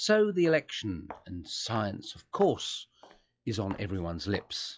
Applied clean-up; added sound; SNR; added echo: classical method log-MMSE.